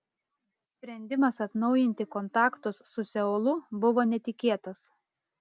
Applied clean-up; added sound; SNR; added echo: none; none; none; none.